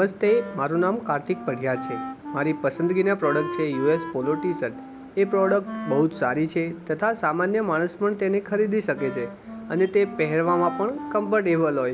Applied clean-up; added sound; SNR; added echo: none; Wind instrument, woodwind instrument; 12 dB; none.